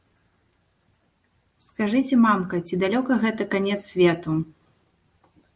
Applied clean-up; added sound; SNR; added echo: none; none; none; none.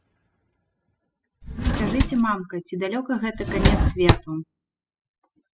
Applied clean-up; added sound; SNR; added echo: classical method spectral subtraction.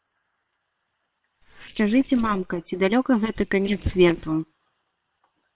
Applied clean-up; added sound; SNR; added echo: neural separator model SepFormer WHAM!.